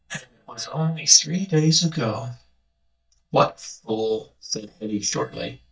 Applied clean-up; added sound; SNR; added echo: neural mask model DeepFilterNet 3.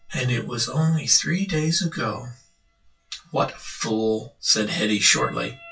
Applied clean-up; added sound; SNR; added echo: classical method WPE with log-MMSE.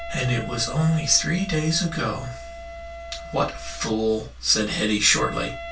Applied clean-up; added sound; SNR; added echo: none; Wind instrument, woodwind instrument; 14 dB; reverberation time 0.2 s.